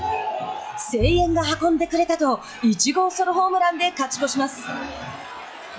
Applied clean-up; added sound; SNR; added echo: classical method log-MMSE.